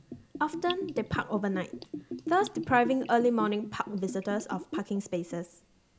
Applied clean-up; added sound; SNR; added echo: none; Bathtub (filling or washing) / Gurgling; 10 dB; none.